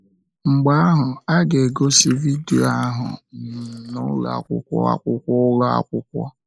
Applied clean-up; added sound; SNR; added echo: neural mask model Resemble Enhance denoiser.